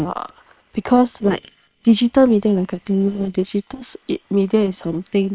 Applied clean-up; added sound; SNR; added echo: neural separator model SepFormer WHAM!.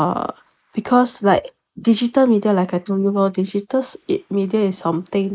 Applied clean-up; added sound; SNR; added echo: neural mask model Resemble Enhance denoiser.